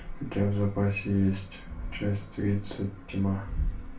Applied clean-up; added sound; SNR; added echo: none; Liquid; 20 dB; reverberation time 0.3 s.